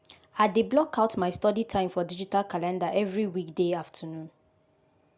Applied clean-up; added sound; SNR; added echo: none; none; none; none.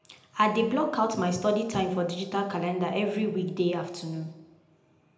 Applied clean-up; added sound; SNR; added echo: none; none; none; reverberation time 0.7 s.